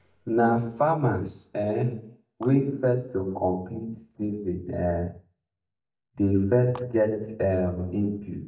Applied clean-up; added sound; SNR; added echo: neural mask model DeepFilterNet 3.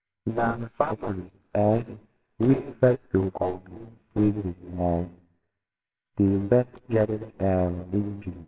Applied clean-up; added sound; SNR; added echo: neural separator model SepFormer WHAMR!.